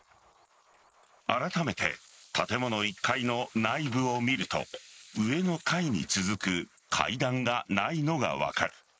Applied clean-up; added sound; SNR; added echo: neural mask model Resemble Enhance denoiser.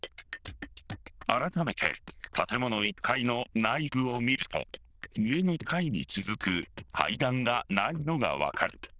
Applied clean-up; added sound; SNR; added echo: neural diffusion model UNIVERSE++.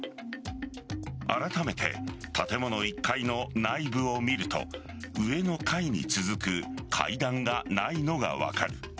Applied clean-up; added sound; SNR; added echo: none; none; none; none.